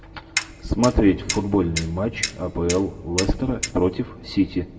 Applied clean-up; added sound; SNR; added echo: none; Clock; 9 dB; reverberation time 0.7 s.